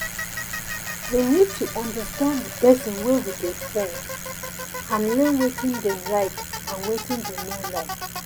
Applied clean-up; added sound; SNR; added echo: none; Bicycle; 8 dB; none.